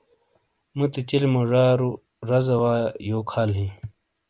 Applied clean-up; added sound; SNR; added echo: none; none; none; none.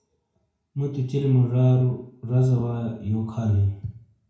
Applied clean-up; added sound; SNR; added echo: none; none; none; reverberation time 0.5 s.